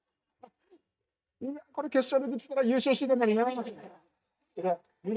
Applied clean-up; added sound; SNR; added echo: neural mask model DeepFilterNet 3.